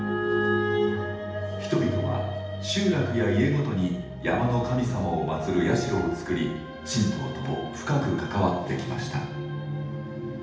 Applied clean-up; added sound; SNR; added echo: none; none; none; reverberation time 0.8 s.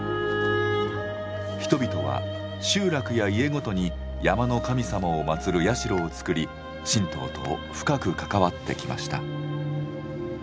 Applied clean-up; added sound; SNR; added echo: none; none; none; none.